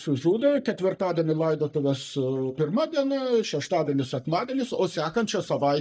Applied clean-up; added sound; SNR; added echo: neural mask model DeepFilterNet 3.